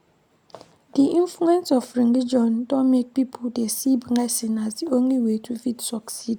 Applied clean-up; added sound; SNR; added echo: none; none; none; none.